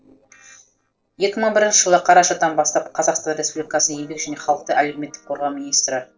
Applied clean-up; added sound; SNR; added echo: neural separator model SepFormer DNS4.